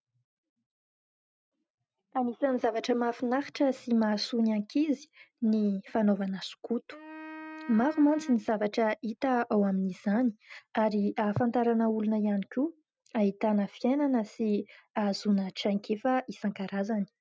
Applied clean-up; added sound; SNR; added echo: neural mask model RNNoise.